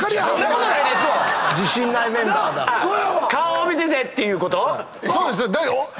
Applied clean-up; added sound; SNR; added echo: none; none; none; none.